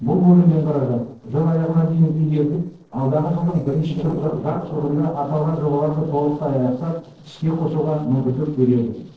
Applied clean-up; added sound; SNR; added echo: neural separator model SepFormer DNS4.